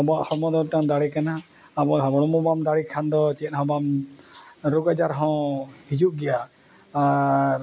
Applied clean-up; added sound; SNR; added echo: none; none; none; none.